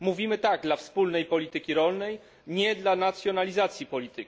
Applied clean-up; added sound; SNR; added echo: none; none; none; none.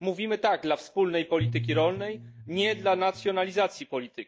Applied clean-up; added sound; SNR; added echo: neural mask model DeepFilterNet 3.